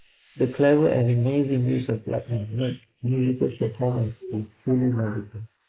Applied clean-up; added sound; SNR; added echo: neural mask model Resemble Enhance denoiser.